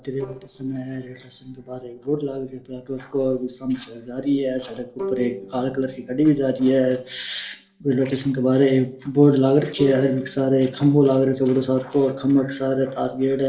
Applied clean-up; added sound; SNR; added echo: neural separator model SepFormer DNS4.